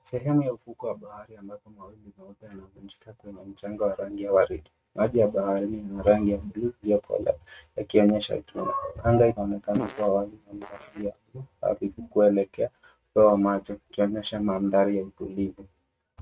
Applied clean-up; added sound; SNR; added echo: neural mask model RNNoise.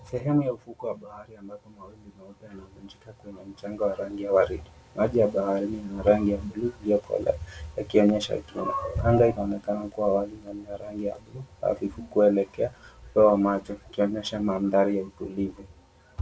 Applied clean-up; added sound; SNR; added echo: none; none; none; none.